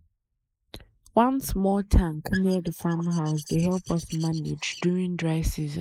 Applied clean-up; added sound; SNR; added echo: neural mask model Resemble Enhance denoiser.